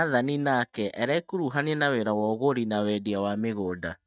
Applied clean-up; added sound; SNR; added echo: neural mask model DeepFilterNet 3.